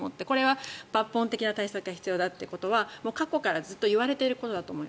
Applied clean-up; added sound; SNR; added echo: none; none; none; none.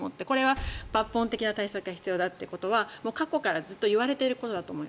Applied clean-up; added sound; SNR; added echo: none; Liquid; 16 dB; none.